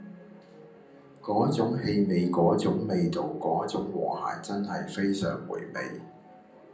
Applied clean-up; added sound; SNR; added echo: none; none; none; reverberation time 0.6 s.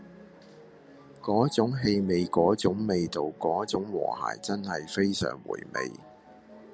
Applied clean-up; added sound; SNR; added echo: none; none; none; none.